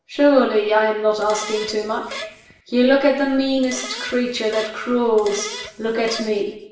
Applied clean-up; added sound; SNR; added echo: none; Fart; 14 dB; reverberation time 0.8 s.